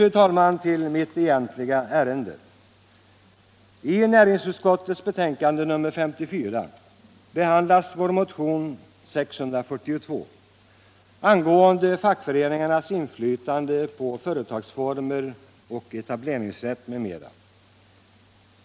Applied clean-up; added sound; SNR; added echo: none; none; none; none.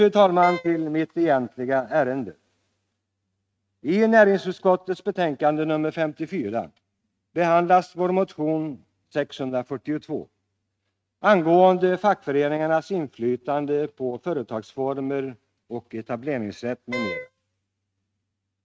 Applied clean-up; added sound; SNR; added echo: neural mask model RNNoise.